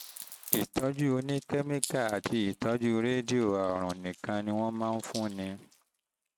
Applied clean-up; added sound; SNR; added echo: neural mask model RNNoise.